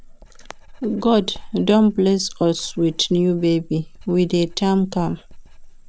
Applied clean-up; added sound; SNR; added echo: none; Writing; 18 dB; none.